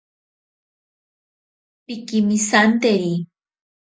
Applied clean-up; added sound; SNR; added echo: none; none; none; none.